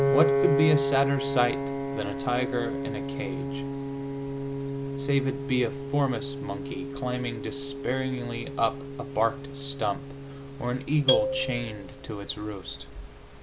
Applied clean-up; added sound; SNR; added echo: none; Piano + Marimba, xylophone; 1 dB; none.